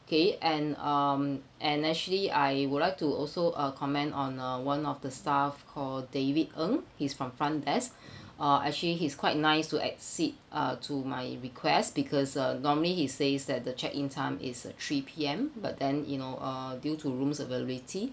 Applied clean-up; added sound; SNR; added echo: none; none; none; none.